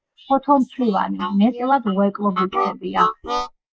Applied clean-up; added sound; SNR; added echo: neural mask model Resemble Enhance denoiser.